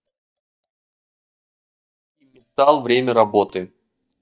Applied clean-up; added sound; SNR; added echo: neural mask model DeepFilterNet 3.